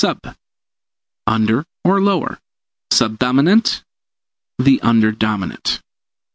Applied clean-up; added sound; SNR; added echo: none; none; none; none.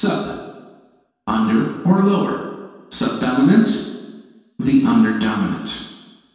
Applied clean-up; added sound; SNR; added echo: none; none; none; reverberation time 1.2 s.